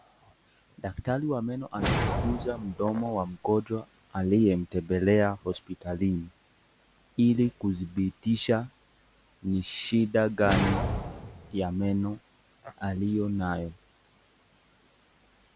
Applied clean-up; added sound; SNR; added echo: none; Whoosh, swoosh, swish; 3 dB; none.